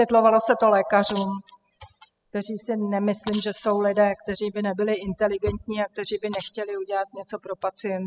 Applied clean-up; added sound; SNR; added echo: classical method spectral subtraction.